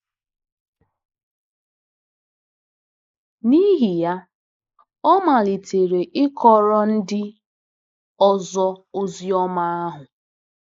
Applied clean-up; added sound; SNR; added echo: neural mask model Resemble Enhance denoiser.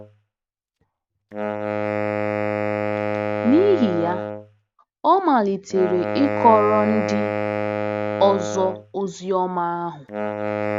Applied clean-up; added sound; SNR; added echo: none; Wind instrument, woodwind instrument; 3 dB; none.